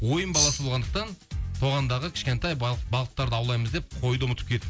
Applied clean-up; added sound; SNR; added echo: none; Tambourine; -2 dB; none.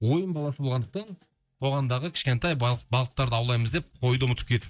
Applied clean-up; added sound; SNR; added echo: neural mask model DeepFilterNet 3.